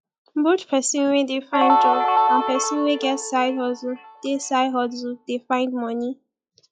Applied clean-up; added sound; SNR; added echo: classical method log-MMSE.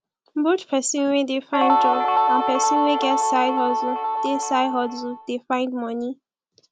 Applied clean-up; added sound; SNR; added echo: none; Guitar; -3 dB; none.